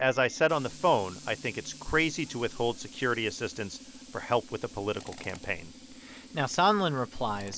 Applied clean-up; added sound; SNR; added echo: none; Tools; 18 dB; none.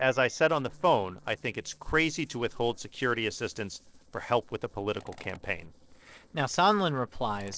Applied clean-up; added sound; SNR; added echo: neural separator model SepFormer DNS4.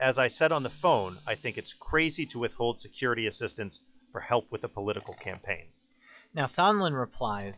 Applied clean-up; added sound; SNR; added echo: classical method log-MMSE.